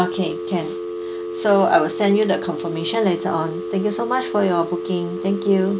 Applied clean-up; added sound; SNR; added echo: none; Telephone; 7 dB; none.